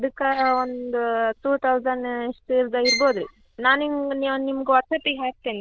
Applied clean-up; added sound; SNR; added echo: neural diffusion model UNIVERSE++.